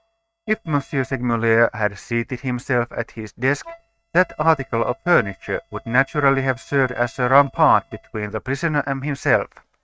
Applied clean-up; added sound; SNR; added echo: neural mask model RNNoise.